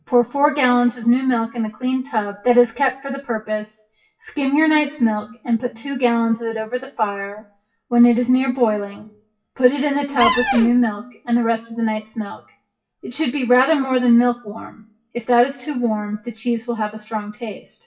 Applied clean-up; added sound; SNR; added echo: classical method WPE with log-MMSE.